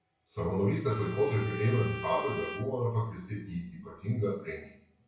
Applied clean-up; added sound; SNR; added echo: none; Bowed string instrument; 11 dB; reverberation time 0.6 s.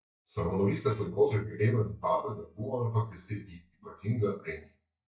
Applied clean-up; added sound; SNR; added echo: neural mask model DeepFilterNet 3.